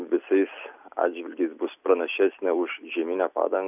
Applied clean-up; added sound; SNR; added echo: none; none; none; none.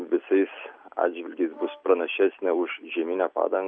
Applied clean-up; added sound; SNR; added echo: none; Brass instrument; 19 dB; none.